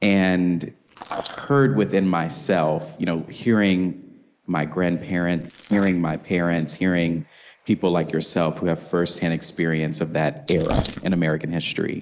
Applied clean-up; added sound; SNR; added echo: neural mask model Resemble Enhance denoiser.